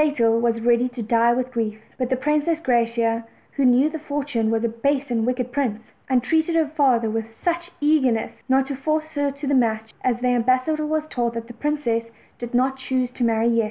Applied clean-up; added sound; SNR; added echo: none; none; none; none.